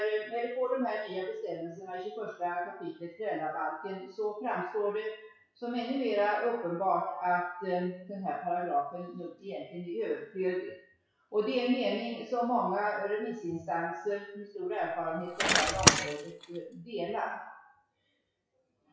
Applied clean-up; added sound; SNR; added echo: classical method WPE with log-MMSE.